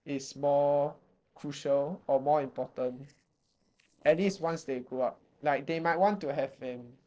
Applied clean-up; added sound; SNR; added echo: neural separator model SepFormer DNS4.